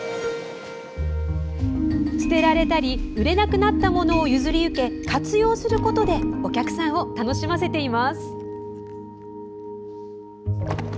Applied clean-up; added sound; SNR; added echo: none; Door; 15 dB; none.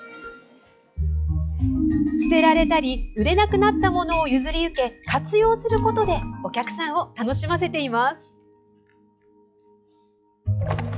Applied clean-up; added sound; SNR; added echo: classical method log-MMSE.